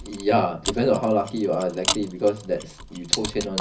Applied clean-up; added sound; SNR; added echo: none; Mechanisms; 7 dB; reverberation time 0.4 s.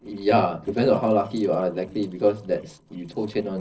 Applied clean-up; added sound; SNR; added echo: neural separator model SepFormer DNS4.